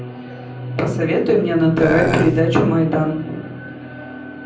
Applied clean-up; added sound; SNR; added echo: none; Burping, eructation; 4 dB; reverberation time 0.6 s.